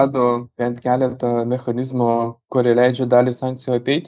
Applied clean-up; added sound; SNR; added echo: neural mask model Resemble Enhance denoiser.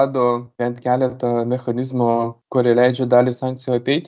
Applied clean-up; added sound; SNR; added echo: none; none; none; none.